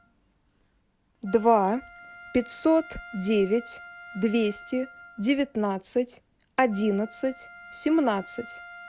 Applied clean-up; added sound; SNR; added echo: none; Wind instrument, woodwind instrument; 19 dB; none.